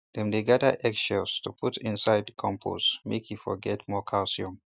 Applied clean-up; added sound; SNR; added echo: none; none; none; none.